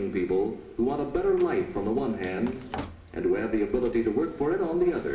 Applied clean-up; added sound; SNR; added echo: none; Drawer open or close; 19 dB; reverberation time 0.8 s.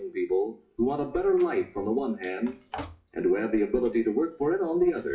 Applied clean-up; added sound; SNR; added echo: classical method WPE with log-MMSE.